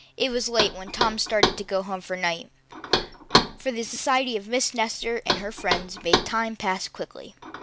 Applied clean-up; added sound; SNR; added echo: none; Knock; 1 dB; none.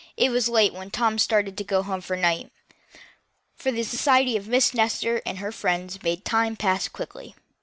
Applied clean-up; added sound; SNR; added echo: none; none; none; none.